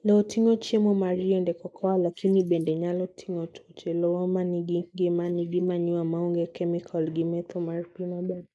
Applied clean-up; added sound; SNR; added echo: neural mask model Resemble Enhance denoiser.